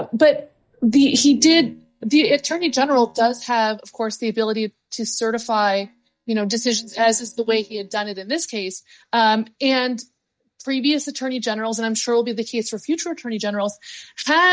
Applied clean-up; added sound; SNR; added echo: neural mask model DeepFilterNet 3.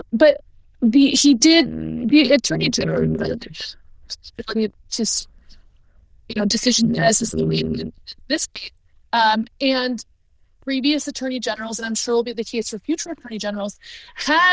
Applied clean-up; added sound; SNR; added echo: neural diffusion model UNIVERSE++.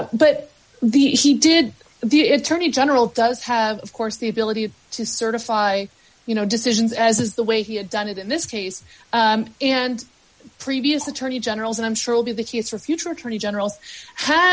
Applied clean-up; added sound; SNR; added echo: none; none; none; none.